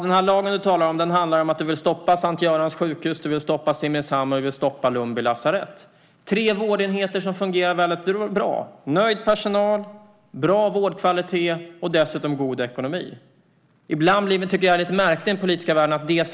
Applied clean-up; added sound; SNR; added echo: none; none; none; none.